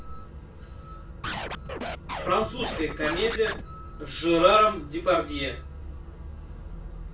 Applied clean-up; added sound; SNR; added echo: none; Scratching (performance technique); 7 dB; reverberation time 0.3 s.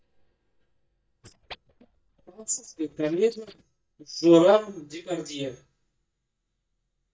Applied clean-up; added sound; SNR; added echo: neural mask model DeepFilterNet 3.